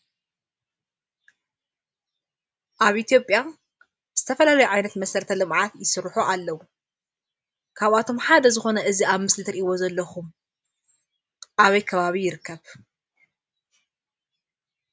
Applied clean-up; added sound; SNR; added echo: none; none; none; none.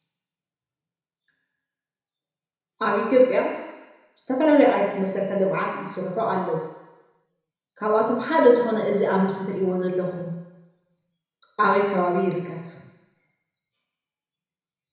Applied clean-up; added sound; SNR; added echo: none; none; none; reverberation time 1.0 s.